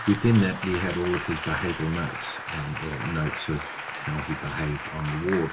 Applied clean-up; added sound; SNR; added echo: none; Applause; 8 dB; reverberation time 0.2 s.